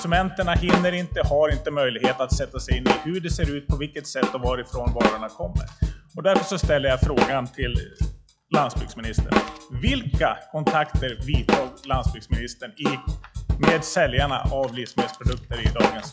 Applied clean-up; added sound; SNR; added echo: classical method log-MMSE.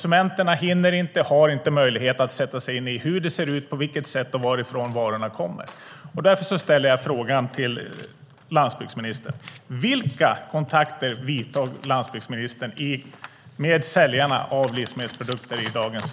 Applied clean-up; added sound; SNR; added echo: none; none; none; none.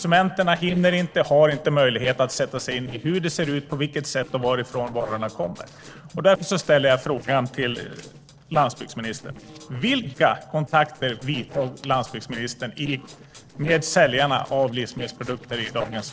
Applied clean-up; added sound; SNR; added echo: neural separator model SepFormer DNS4.